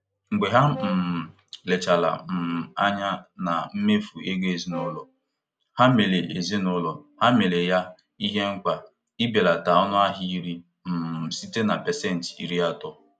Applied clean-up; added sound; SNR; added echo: none; Brass instrument; 15 dB; none.